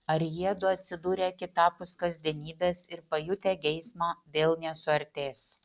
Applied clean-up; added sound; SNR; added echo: none; none; none; none.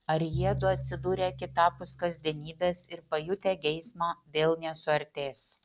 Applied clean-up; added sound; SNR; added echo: none; Piano; 9 dB; none.